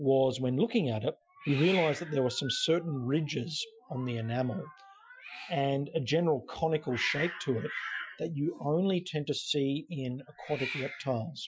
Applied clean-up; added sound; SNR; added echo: classical method Wiener filter.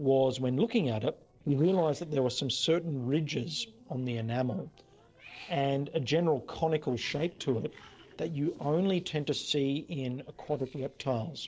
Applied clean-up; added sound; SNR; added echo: neural separator model SepFormer DNS4.